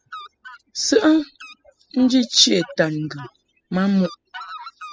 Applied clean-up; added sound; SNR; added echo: classical method spectral subtraction.